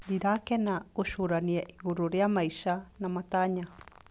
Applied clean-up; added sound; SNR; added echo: none; none; none; none.